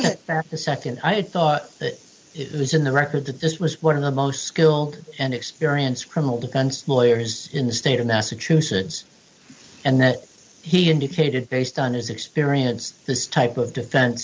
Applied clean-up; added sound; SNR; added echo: none; none; none; none.